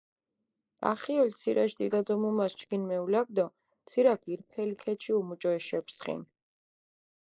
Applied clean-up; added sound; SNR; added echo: neural mask model Resemble Enhance denoiser.